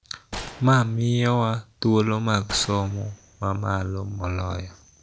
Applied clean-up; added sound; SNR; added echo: none; Gunshot, gunfire; 17 dB; none.